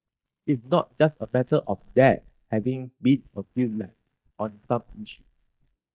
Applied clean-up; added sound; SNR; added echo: neural mask model DeepFilterNet 3.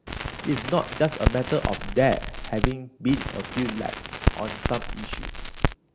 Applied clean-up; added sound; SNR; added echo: none; Crackle; 1 dB; none.